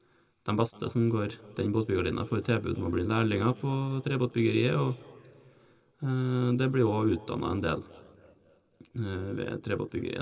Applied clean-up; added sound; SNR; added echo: none; none; none; reverberation time 1.7 s.